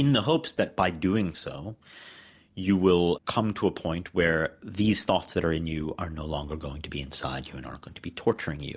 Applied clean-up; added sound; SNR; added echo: none; none; none; none.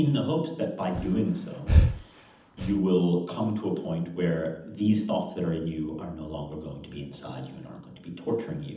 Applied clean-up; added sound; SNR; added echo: none; Breathing; -2 dB; reverberation time 0.8 s.